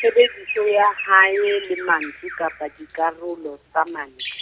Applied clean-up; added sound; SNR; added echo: none; Bird vocalization, bird call, bird song; 14 dB; none.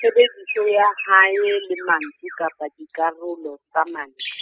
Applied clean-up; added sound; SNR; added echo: classical method spectral subtraction.